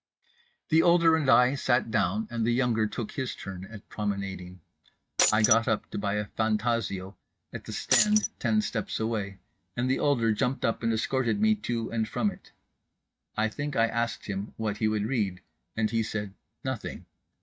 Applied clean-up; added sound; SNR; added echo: neural mask model RNNoise.